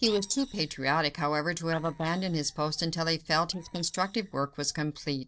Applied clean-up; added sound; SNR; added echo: neural separator model SepFormer DNS4.